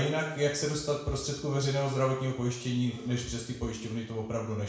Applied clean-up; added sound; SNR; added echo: none; none; none; reverberation time 0.6 s.